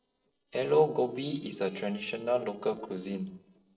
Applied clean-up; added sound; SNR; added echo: neural separator model SepFormer DNS4.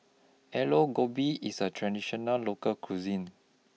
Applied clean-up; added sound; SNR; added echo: none; none; none; none.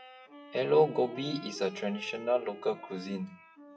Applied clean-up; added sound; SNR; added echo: classical method WPE with log-MMSE.